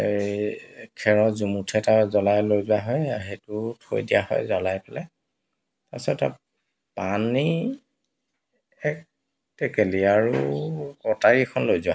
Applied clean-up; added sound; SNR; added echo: none; none; none; none.